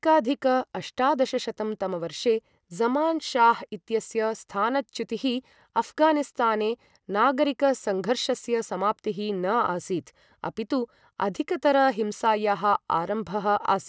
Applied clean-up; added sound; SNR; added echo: none; none; none; none.